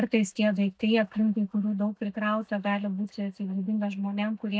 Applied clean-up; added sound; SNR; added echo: neural mask model DeepFilterNet 3.